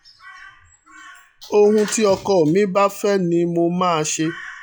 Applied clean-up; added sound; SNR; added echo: classical method log-MMSE.